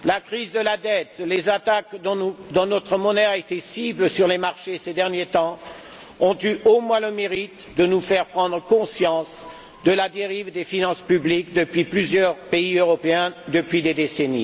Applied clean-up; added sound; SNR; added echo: none; none; none; none.